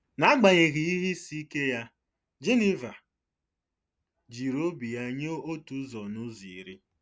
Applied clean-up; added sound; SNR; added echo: none; none; none; none.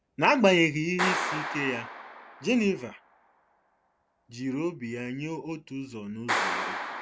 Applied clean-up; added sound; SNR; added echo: none; Clapping; 6 dB; none.